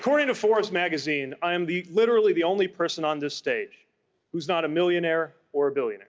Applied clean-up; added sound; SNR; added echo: none; none; none; none.